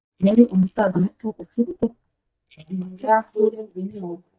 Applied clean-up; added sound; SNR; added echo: neural mask model DeepFilterNet 3.